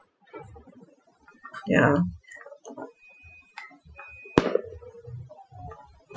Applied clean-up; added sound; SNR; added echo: classical method Wiener filter.